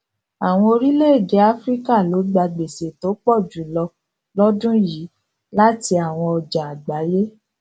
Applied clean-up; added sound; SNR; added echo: none; none; none; none.